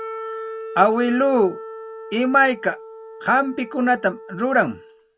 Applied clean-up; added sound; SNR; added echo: none; Wind instrument, woodwind instrument; 14 dB; none.